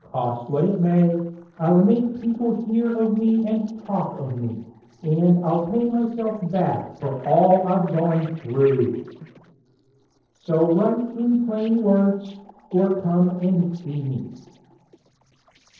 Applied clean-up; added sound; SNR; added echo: neural separator model SepFormer DNS4.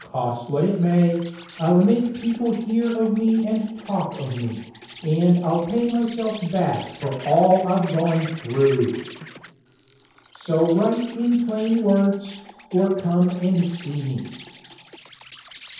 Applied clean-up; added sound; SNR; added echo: none; Insect; 20 dB; reverberation time 0.9 s.